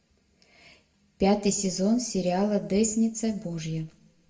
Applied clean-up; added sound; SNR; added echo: none; none; none; reverberation time 0.8 s.